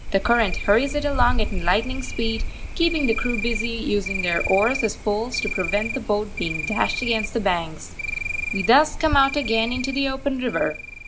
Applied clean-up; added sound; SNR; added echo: none; Cricket; 4 dB; none.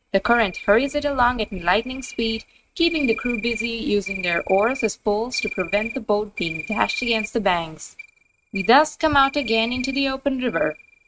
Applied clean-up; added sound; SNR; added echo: neural mask model RNNoise.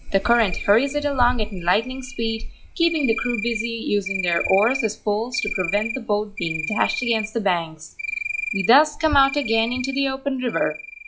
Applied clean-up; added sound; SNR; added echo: classical method log-MMSE.